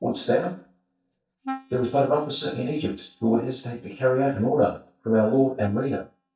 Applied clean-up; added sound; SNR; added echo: neural mask model DeepFilterNet 3.